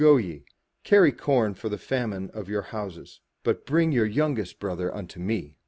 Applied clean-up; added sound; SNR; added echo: none; none; none; none.